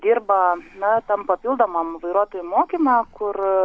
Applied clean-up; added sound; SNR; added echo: none; none; none; none.